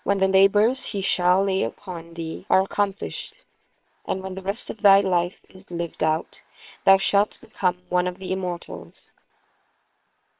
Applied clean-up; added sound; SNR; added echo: neural separator model SepFormer WHAM!.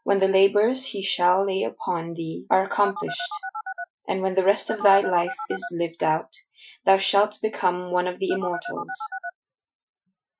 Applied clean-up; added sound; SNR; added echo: classical method Wiener filter.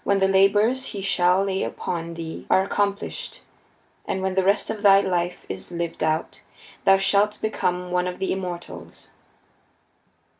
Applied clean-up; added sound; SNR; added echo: none; none; none; none.